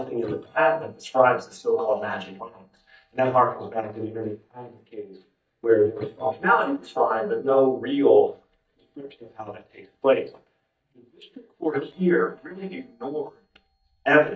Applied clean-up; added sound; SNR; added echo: neural mask model DeepFilterNet 3.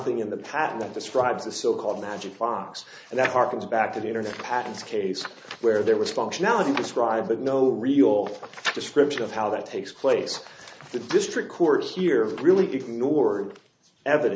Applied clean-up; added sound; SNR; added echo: none; none; none; none.